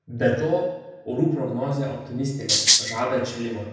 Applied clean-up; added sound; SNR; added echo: none; Rattle (instrument); -5 dB; reverberation time 0.8 s.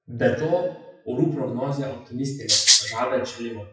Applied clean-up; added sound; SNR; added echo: classical method WPE with log-MMSE.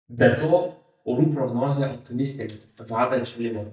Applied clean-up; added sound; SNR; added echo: neural mask model DeepFilterNet 3.